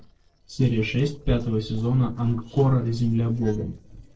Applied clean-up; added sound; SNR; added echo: neural separator model SepFormer DNS4.